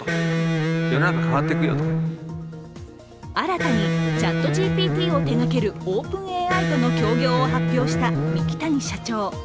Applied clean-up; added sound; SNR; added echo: none; Electric guitar; -3 dB; none.